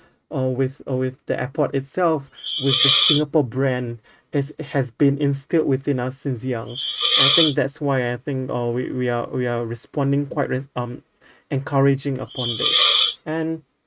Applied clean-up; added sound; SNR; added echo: neural mask model RNNoise.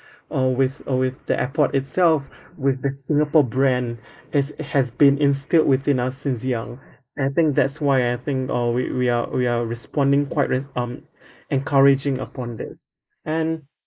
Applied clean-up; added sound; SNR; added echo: neural mask model Resemble Enhance denoiser.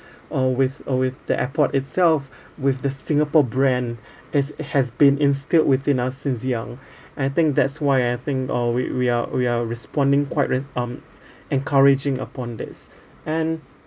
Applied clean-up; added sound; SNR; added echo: none; none; none; none.